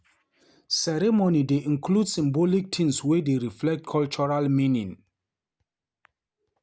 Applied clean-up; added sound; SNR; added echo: none; none; none; none.